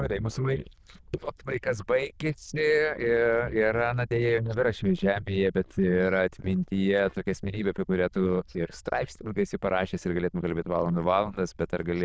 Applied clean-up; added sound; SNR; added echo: neural diffusion model UNIVERSE++.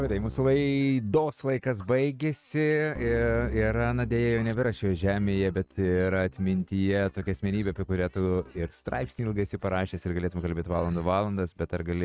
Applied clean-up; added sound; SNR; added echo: neural mask model RNNoise.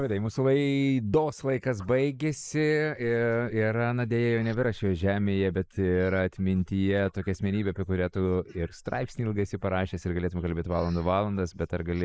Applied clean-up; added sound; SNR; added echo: neural mask model Resemble Enhance denoiser.